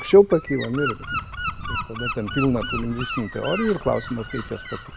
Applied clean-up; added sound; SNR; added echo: none; Gull, seagull / Wind; 8 dB; none.